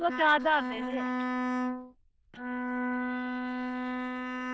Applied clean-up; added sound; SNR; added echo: neural diffusion model UNIVERSE++.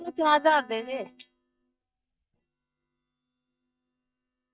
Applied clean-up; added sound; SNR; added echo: neural mask model DeepFilterNet 3.